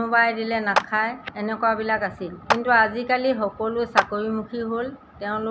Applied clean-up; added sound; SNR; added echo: none; Clapping; 7 dB; none.